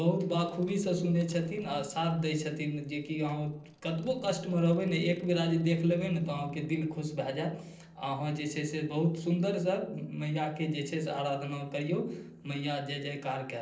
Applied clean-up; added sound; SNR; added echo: neural separator model SepFormer DNS4.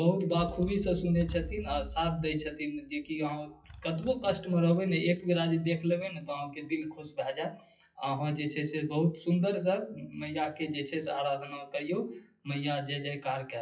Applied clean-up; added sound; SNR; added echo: classical method WPE with log-MMSE.